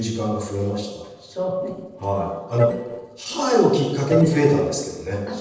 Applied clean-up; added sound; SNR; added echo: neural separator model SepFormer DNS4.